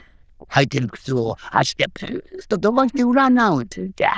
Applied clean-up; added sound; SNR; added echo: neural diffusion model UNIVERSE++.